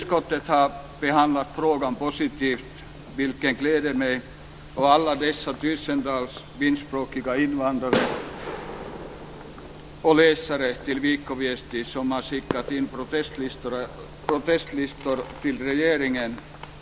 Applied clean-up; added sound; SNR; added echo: none; Fireworks; 13 dB; none.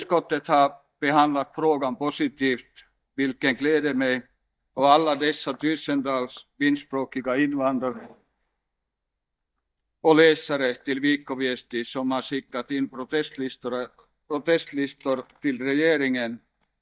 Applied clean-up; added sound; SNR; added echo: neural mask model DeepFilterNet 3.